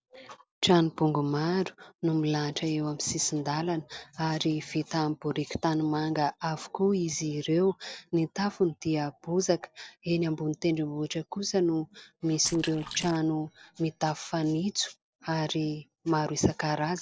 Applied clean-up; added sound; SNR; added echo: neural separator model SepFormer DNS4.